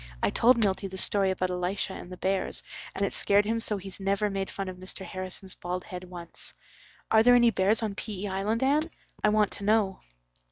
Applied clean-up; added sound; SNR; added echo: neural mask model RNNoise.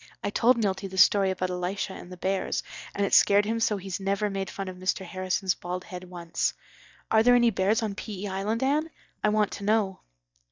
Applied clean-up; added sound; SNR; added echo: neural mask model DeepFilterNet 3.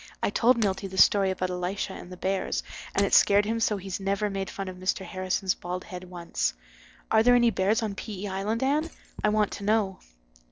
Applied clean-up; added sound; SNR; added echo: neural separator model SepFormer DNS4.